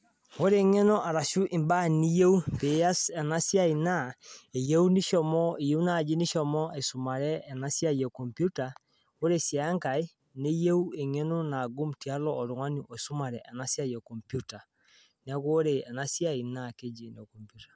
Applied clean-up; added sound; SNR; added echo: none; none; none; none.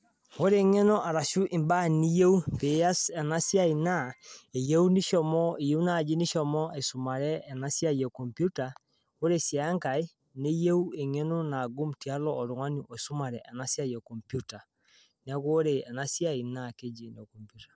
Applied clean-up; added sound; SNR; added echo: neural separator model SepFormer DNS4.